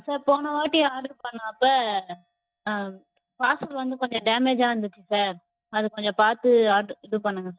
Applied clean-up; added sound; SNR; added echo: neural mask model DeepFilterNet 3.